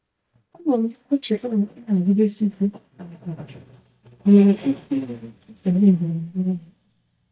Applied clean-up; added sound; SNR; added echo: neural mask model DeepFilterNet 3.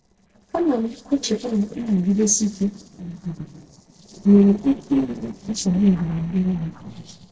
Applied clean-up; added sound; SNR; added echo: neural separator model SepFormer DNS4.